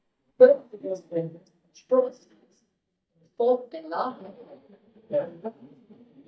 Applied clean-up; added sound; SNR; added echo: neural mask model DeepFilterNet 3.